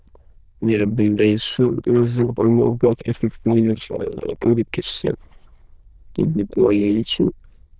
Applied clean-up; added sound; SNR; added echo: neural diffusion model UNIVERSE++.